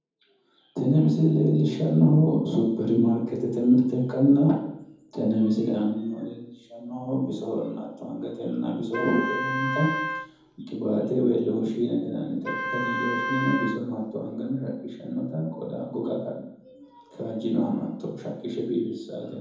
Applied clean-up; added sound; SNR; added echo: none; Wind instrument, woodwind instrument; 6 dB; reverberation time 0.9 s.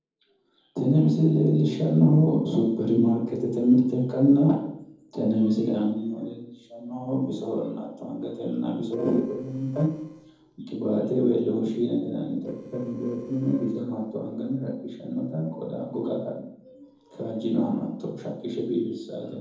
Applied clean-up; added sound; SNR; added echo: neural separator model SepFormer DNS4.